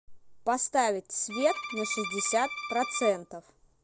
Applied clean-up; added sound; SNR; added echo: none; Bowed string instrument; 8 dB; none.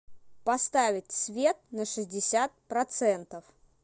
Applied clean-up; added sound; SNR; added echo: none; none; none; none.